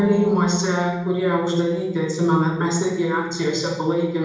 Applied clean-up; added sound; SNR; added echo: neural separator model SepFormer DNS4.